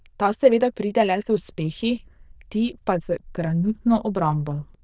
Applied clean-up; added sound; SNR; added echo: neural diffusion model UNIVERSE++.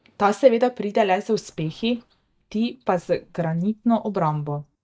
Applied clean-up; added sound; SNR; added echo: neural mask model DeepFilterNet 3.